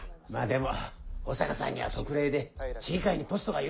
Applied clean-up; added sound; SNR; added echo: none; none; none; none.